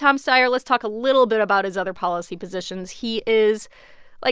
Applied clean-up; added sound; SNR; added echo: none; none; none; none.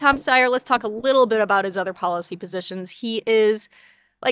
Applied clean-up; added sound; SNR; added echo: neural mask model DeepFilterNet 3.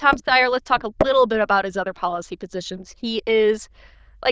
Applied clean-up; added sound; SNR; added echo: neural diffusion model UNIVERSE++.